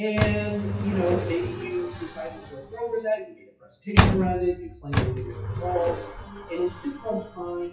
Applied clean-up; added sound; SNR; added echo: classical method WPE with log-MMSE.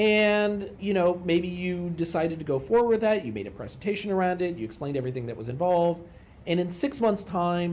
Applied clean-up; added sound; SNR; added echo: none; none; none; none.